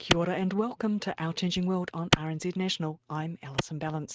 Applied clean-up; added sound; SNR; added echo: neural mask model RNNoise.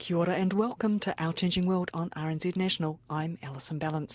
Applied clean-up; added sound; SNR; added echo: none; none; none; none.